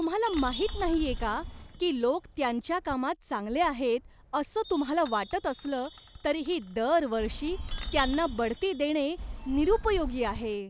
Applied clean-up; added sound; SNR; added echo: none; Telephone + Chime; 10 dB; none.